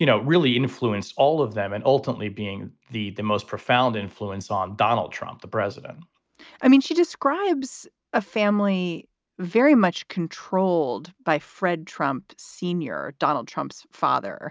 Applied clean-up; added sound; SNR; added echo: none; none; none; none.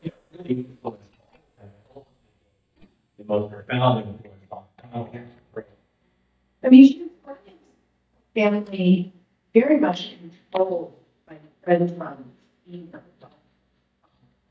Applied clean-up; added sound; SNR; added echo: neural mask model DeepFilterNet 3.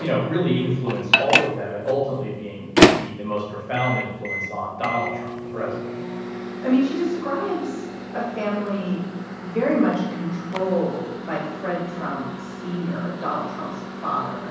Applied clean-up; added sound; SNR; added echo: none; Microwave oven; 2 dB; reverberation time 1.1 s.